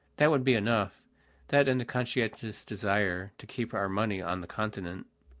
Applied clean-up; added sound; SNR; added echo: none; none; none; none.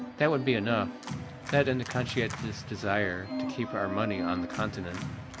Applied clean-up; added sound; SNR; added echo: none; Organ; 6 dB; none.